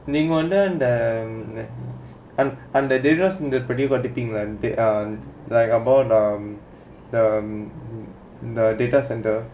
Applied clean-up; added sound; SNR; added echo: none; none; none; none.